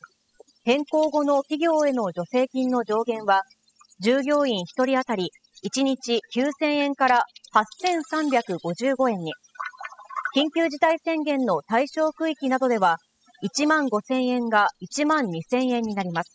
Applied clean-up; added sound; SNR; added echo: classical method spectral subtraction.